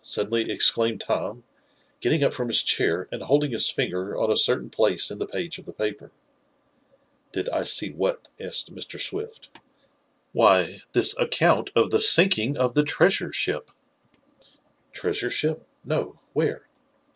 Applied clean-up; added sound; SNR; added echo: none; none; none; none.